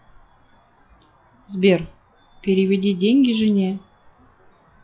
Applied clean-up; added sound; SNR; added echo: classical method log-MMSE.